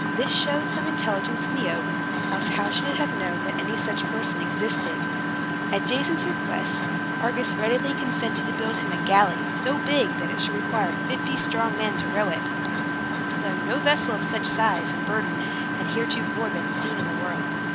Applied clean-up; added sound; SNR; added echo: none; Engine; -2 dB; none.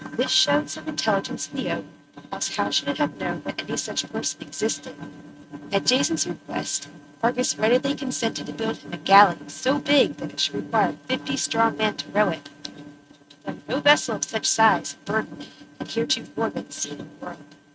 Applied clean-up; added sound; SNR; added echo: neural mask model RNNoise.